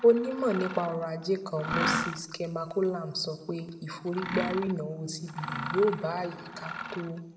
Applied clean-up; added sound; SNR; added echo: none; Mechanisms; 7 dB; reverberation time 1.0 s.